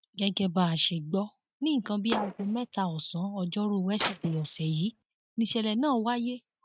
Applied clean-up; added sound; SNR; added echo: neural mask model RNNoise.